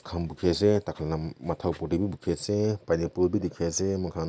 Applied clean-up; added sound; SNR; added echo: none; none; none; none.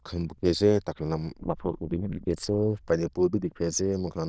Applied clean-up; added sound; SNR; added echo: neural diffusion model UNIVERSE++.